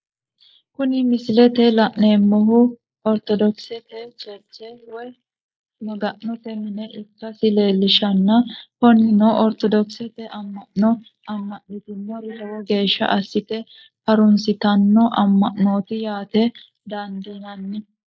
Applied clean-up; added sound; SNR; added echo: neural mask model Resemble Enhance denoiser.